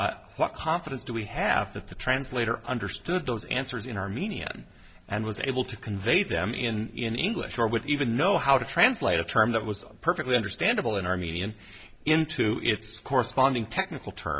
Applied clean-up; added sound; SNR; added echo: none; none; none; none.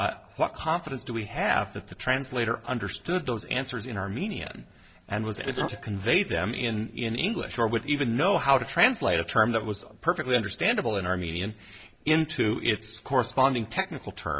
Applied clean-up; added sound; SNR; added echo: neural separator model SepFormer DNS4.